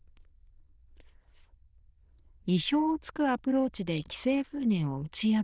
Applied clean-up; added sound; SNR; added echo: neural diffusion model UNIVERSE++.